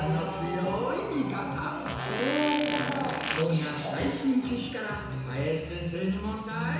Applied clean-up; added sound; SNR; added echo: none; Fart; 7 dB; reverberation time 1.0 s.